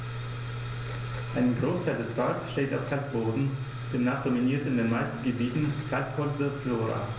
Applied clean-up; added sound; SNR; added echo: none; none; none; none.